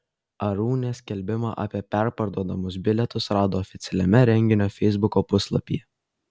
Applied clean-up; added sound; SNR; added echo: none; none; none; none.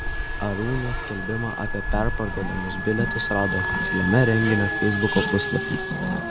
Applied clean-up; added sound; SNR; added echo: none; Wind instrument, woodwind instrument + Race car, auto racing; 1 dB; none.